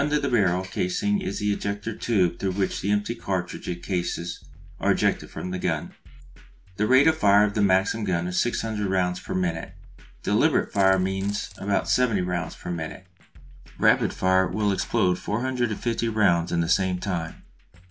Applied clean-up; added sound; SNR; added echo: none; Coin (dropping) + Drum kit; 19 dB; none.